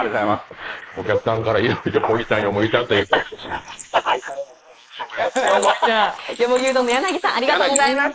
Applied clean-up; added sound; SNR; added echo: neural mask model Resemble Enhance denoiser.